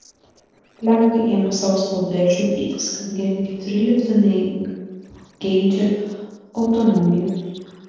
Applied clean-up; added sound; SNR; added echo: neural separator model SepFormer DNS4.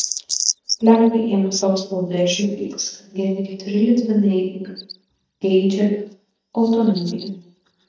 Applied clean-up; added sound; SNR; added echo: neural mask model DeepFilterNet 3.